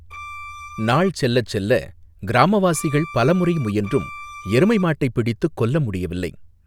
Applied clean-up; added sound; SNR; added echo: none; Bowed string instrument; 15 dB; none.